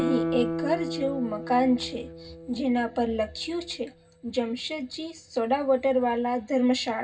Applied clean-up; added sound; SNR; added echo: none; Guitar; 8 dB; reverberation time 0.4 s.